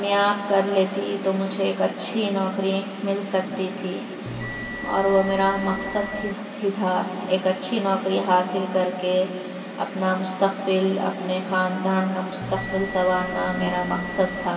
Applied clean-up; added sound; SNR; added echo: none; Bell; 11 dB; reverberation time 2.2 s.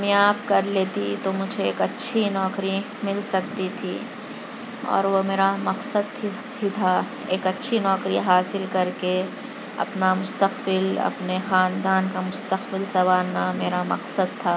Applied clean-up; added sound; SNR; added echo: none; none; none; none.